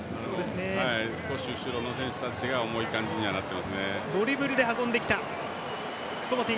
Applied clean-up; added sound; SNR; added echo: none; Bowed string instrument; 18 dB; none.